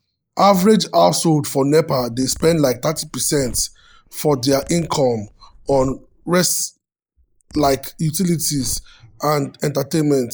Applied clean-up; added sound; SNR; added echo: neural mask model Resemble Enhance denoiser.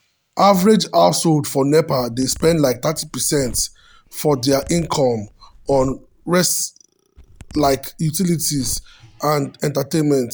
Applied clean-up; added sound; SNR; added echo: none; Zipper (clothing); 18 dB; none.